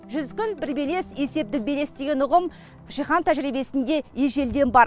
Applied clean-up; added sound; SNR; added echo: none; none; none; none.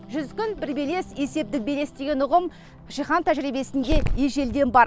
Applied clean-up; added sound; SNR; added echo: none; Growling; 7 dB; none.